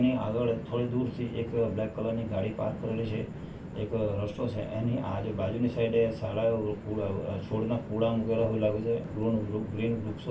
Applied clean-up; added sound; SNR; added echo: none; Train; 10 dB; reverberation time 0.2 s.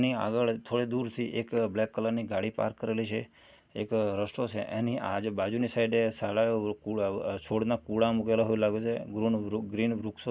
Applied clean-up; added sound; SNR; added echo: none; none; none; none.